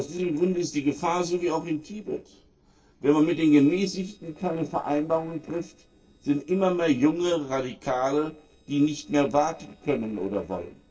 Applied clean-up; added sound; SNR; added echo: neural separator model SepFormer DNS4.